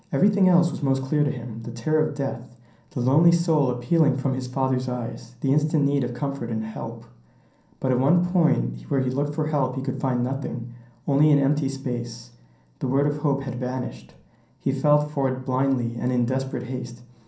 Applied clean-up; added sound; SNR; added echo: none; none; none; reverberation time 0.6 s.